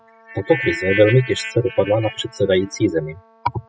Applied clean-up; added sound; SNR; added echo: classical method spectral subtraction.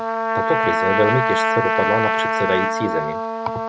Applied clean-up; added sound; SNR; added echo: none; Trumpet; -3 dB; none.